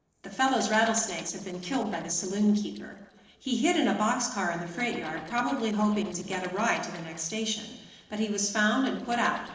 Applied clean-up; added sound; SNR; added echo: neural separator model SepFormer DNS4.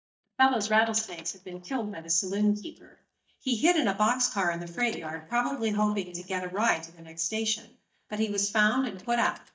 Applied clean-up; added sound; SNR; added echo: neural mask model DeepFilterNet 3.